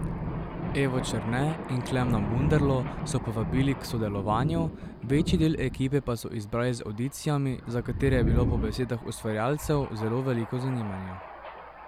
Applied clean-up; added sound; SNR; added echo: none; Thunder; 5 dB; none.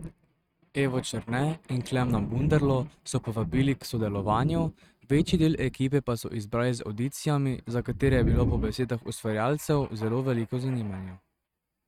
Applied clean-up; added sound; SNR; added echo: neural mask model RNNoise.